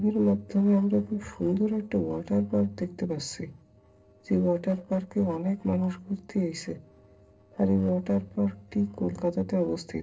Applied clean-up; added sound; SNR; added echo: neural separator model SepFormer DNS4.